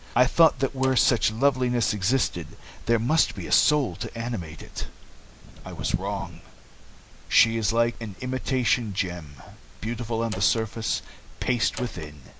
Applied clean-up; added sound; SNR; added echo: none; Door; 14 dB; none.